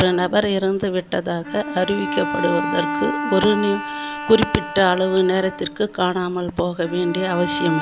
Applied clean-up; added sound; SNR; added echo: none; Bowed string instrument; 8 dB; none.